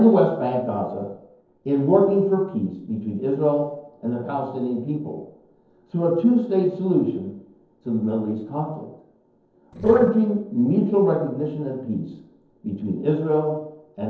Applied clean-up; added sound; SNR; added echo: neural separator model SepFormer DNS4.